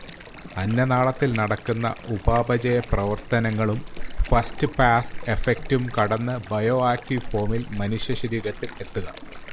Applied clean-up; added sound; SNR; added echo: none; Stream; 10 dB; none.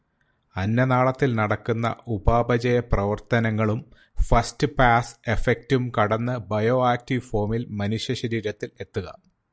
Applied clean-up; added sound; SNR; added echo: none; none; none; none.